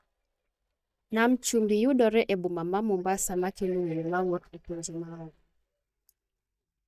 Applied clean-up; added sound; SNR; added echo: neural mask model DeepFilterNet 3.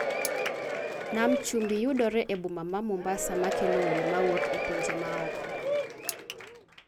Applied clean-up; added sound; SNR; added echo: none; Applause / Crowd / Cheering; 1 dB; none.